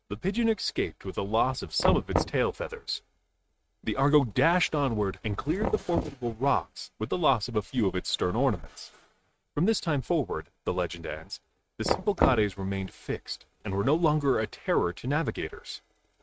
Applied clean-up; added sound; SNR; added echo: neural mask model RNNoise.